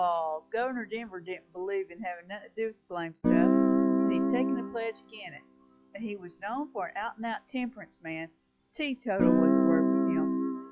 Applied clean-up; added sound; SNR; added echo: classical method log-MMSE.